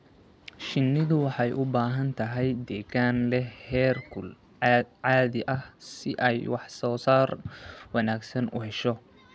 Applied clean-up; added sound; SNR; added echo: none; none; none; none.